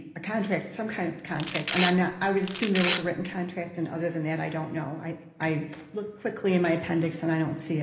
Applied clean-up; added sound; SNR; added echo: none; Domestic sounds, home sounds; -3 dB; reverberation time 1.1 s.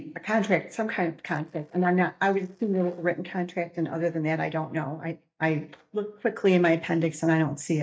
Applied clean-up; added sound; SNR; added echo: neural mask model DeepFilterNet 3.